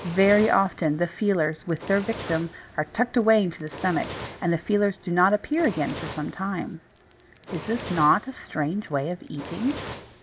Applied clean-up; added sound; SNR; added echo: none; Fire; 15 dB; none.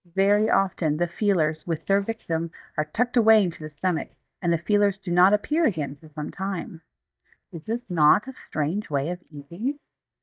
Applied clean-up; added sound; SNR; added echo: neural mask model DeepFilterNet 3.